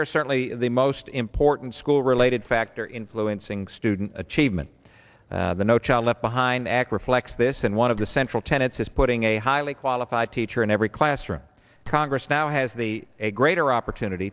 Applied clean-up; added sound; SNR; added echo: neural separator model SepFormer DNS4.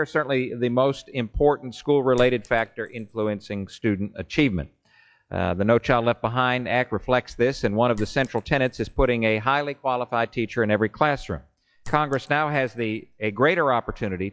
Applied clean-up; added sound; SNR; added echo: classical method log-MMSE.